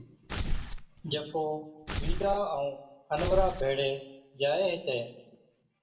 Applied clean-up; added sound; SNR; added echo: none; Tearing; 1 dB; reverberation time 0.6 s.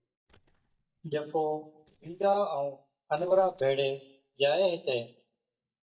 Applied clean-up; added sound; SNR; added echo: neural mask model DeepFilterNet 3.